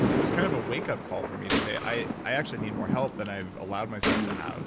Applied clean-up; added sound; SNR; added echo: none; Thunder + Gunshot, gunfire; -2 dB; none.